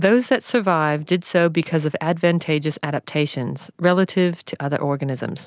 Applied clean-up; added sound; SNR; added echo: none; none; none; none.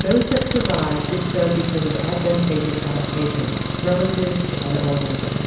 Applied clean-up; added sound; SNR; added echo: none; Engine; 2 dB; reverberation time 1.0 s.